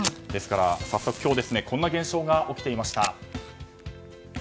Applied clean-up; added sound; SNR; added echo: none; Fire; 13 dB; none.